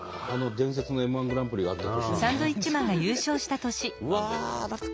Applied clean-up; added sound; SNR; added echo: none; none; none; none.